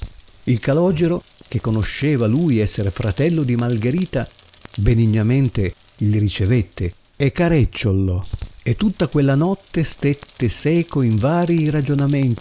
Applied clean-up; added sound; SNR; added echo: none; Rain; 17 dB; none.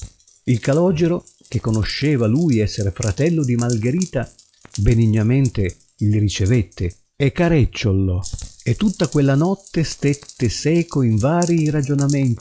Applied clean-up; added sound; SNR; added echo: classical method log-MMSE.